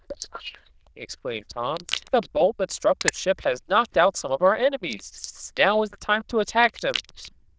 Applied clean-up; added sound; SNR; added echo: neural diffusion model UNIVERSE++.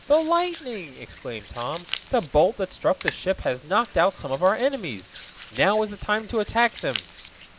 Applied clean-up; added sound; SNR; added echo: none; Hands; 12 dB; none.